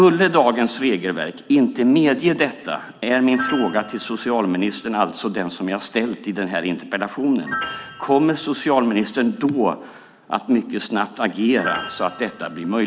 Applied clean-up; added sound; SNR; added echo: none; Piano; 16 dB; none.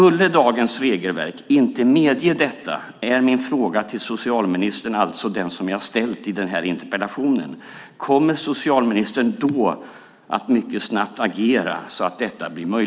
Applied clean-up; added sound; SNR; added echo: none; none; none; none.